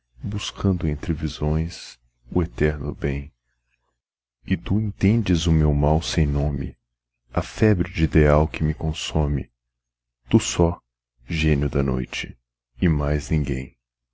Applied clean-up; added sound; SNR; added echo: none; none; none; none.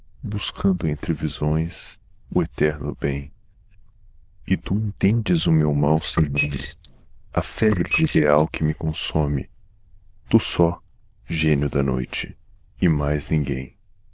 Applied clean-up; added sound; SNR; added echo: neural diffusion model UNIVERSE++.